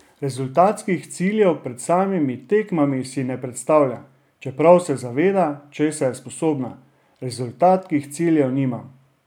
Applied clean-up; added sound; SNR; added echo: none; none; none; none.